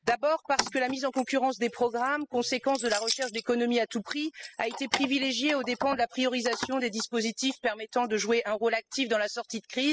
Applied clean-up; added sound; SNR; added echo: classical method spectral subtraction.